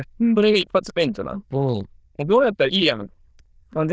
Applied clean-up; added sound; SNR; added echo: neural diffusion model UNIVERSE++.